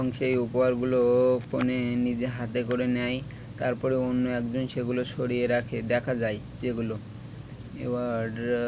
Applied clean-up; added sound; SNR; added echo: none; Tick-tock; 13 dB; none.